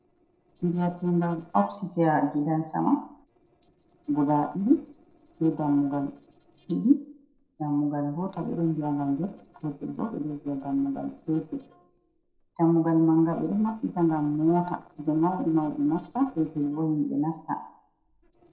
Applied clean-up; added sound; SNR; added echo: neural separator model SepFormer DNS4.